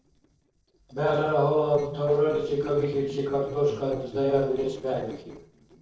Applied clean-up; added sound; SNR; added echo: neural separator model SepFormer DNS4.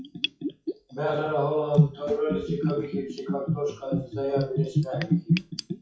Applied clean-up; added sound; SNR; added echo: classical method WPE with log-MMSE.